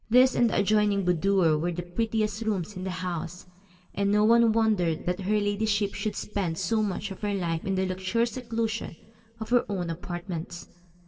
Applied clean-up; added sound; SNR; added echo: none; none; none; reverberation time 1.3 s.